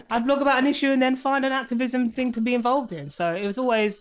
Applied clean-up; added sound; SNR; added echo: neural separator model SepFormer DNS4.